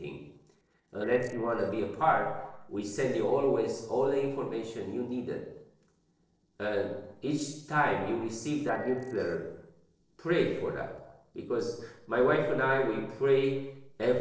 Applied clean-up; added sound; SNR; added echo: neural separator model SepFormer DNS4.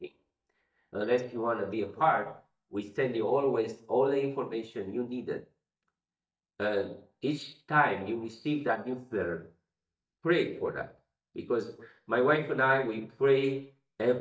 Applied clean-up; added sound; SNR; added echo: neural mask model DeepFilterNet 3.